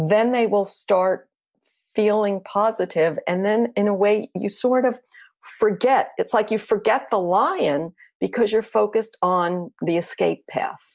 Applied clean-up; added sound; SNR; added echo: none; none; none; none.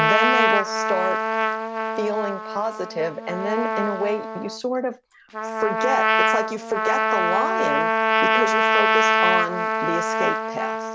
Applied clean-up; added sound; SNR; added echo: none; Trumpet; -5 dB; none.